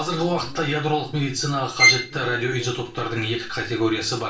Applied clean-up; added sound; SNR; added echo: none; Bowed string instrument; -2 dB; reverberation time 0.3 s.